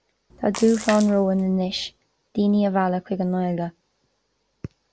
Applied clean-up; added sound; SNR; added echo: none; Splash, splatter; 14 dB; none.